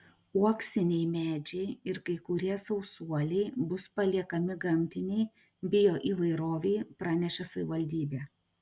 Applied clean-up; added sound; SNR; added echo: none; none; none; none.